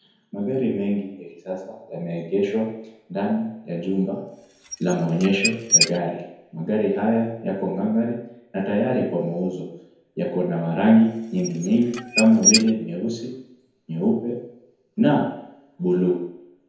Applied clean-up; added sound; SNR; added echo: none; Squeak / Dishes, pots, and pans; 1 dB; reverberation time 0.9 s.